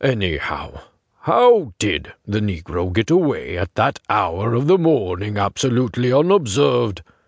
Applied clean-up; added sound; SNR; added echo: none; none; none; none.